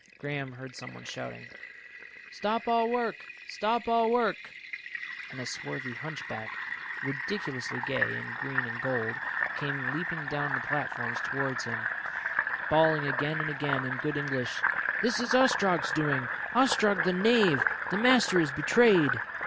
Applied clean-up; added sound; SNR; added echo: none; Fill (with liquid); 3 dB; none.